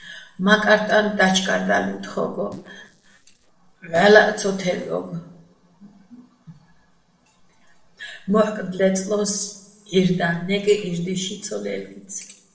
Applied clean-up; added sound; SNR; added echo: neural separator model SepFormer DNS4.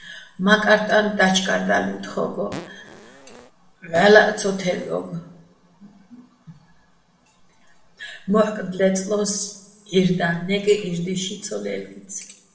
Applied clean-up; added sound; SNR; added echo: none; Fart; 17 dB; reverberation time 0.7 s.